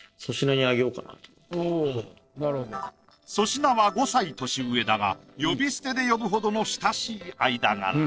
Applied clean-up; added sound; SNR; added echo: neural separator model SepFormer DNS4.